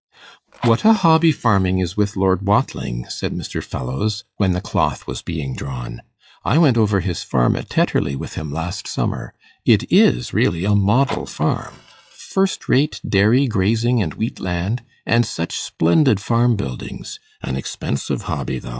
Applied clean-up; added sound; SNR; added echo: classical method log-MMSE.